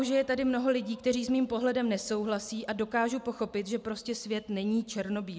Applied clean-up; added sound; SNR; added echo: none; none; none; none.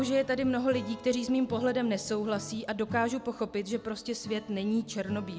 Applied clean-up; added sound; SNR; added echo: none; Acoustic guitar / Strum; 15 dB; none.